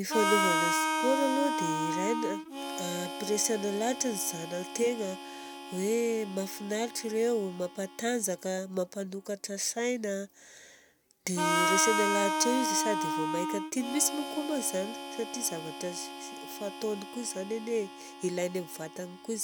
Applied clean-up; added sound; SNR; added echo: none; Harmonica; 2 dB; none.